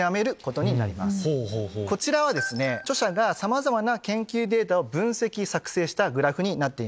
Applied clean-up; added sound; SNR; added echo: none; none; none; none.